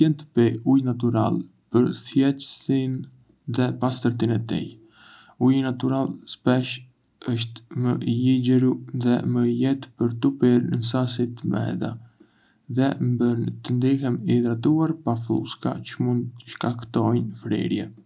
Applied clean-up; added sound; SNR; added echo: none; none; none; none.